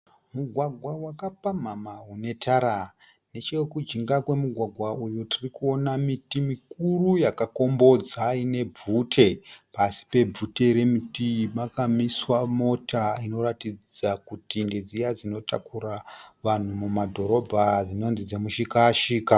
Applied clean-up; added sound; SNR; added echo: none; none; none; none.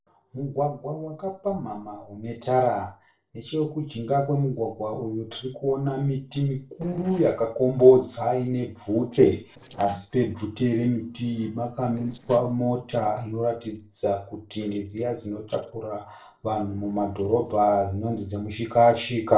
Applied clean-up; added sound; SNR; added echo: neural separator model SepFormer DNS4.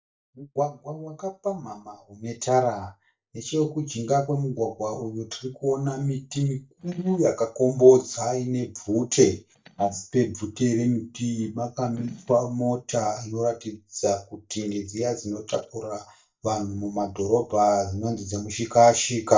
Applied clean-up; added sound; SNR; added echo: neural mask model DeepFilterNet 3.